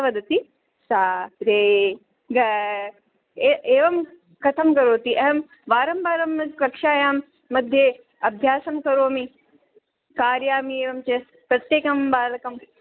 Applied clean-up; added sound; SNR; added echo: none; none; none; none.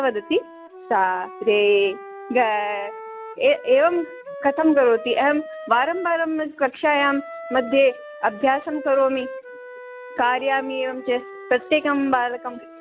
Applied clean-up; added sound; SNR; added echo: none; Wind instrument, woodwind instrument; 15 dB; none.